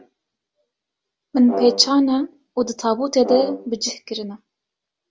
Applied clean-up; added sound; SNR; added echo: none; Brass instrument; 9 dB; none.